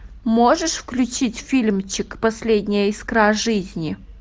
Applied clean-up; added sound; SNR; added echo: none; none; none; none.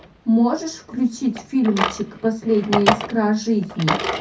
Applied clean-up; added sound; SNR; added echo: none; Drawer open or close; 6 dB; reverberation time 0.3 s.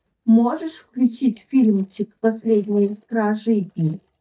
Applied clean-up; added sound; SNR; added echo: neural mask model DeepFilterNet 3.